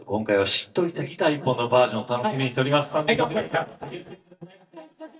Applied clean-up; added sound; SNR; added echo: neural mask model DeepFilterNet 3.